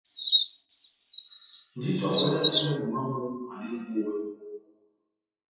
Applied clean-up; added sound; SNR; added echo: classical method WPE with log-MMSE.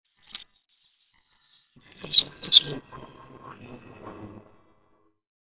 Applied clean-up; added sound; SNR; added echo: neural separator model SepFormer WHAMR!.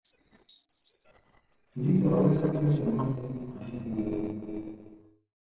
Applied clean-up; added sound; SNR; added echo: neural separator model SepFormer DNS4.